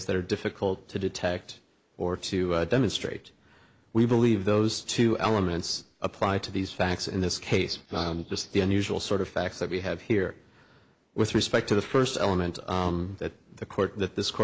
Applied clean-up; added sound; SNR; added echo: neural mask model Resemble Enhance denoiser.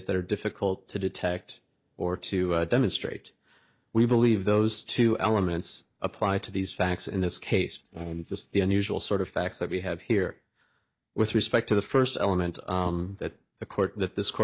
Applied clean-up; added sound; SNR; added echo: neural mask model DeepFilterNet 3.